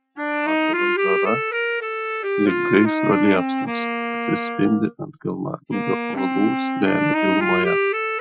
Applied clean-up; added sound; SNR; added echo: classical method Wiener filter.